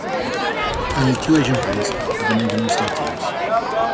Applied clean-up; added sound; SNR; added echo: none; Crowd; -2 dB; reverberation time 1.0 s.